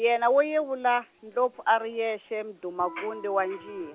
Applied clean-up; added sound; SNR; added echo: none; Electric guitar; 17 dB; none.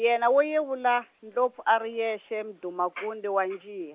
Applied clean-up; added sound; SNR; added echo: neural mask model Resemble Enhance denoiser.